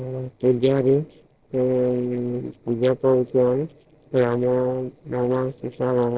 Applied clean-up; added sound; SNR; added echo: neural separator model SepFormer DNS4.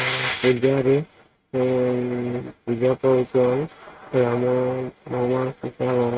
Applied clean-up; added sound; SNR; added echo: neural mask model RNNoise.